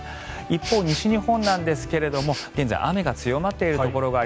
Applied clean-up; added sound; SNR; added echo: none; Respiratory sounds; 13 dB; none.